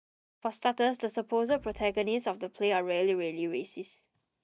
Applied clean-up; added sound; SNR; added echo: neural mask model DeepFilterNet 3.